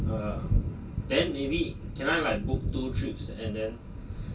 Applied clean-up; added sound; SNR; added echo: none; Thunder; 0 dB; reverberation time 0.2 s.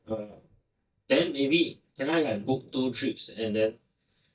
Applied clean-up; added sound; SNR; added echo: neural mask model DeepFilterNet 3.